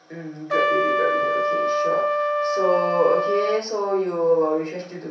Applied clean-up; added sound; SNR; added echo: none; Trumpet; -2 dB; reverberation time 0.6 s.